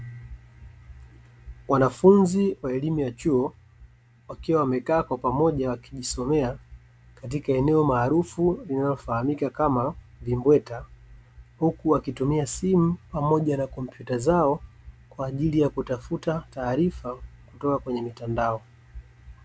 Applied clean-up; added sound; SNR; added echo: none; none; none; none.